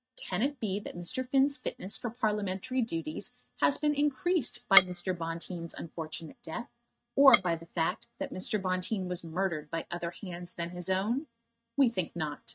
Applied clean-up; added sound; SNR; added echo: neural mask model RNNoise.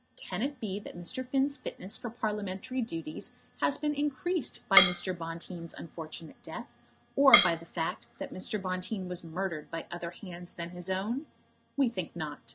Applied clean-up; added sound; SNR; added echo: none; Drum kit; -4 dB; none.